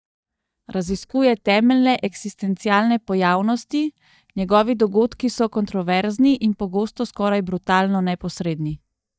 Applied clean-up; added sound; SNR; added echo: neural mask model DeepFilterNet 3.